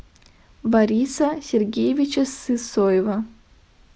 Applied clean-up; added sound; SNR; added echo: none; none; none; none.